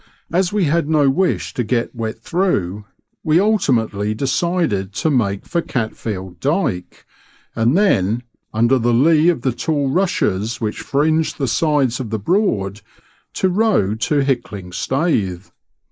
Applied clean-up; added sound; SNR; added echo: neural mask model Resemble Enhance denoiser.